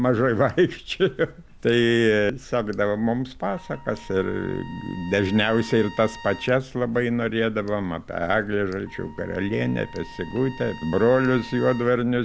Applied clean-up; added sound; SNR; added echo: none; Tick + Trumpet; 19 dB; none.